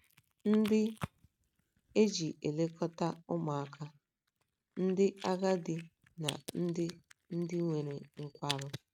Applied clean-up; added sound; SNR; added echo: neural mask model RNNoise.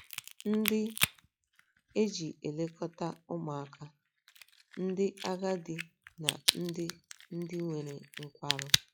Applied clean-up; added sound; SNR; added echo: classical method log-MMSE.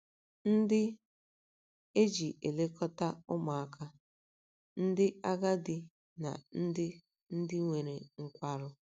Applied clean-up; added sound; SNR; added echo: none; none; none; none.